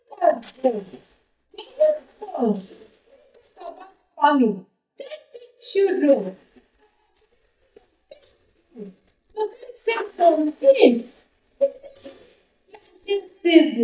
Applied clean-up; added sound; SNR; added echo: neural mask model DeepFilterNet 3.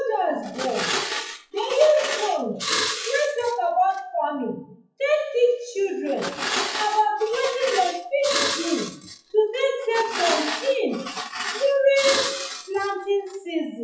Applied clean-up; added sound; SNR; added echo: classical method WPE with log-MMSE.